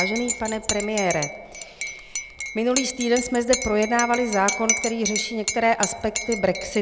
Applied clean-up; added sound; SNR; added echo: none; Cutlery, silverware / Dishes, pots, and pans / Chink, clink; 5 dB; none.